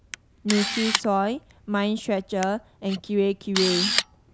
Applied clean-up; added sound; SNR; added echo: none; Camera; 5 dB; none.